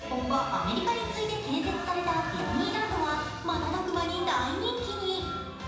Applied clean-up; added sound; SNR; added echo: none; Snare drum; 16 dB; reverberation time 1.1 s.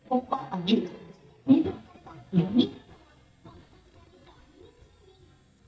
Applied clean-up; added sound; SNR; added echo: neural mask model DeepFilterNet 3.